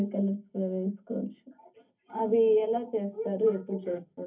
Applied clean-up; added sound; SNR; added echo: none; none; none; reverberation time 0.3 s.